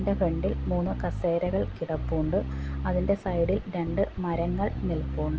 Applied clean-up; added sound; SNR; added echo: none; Bass guitar; 4 dB; none.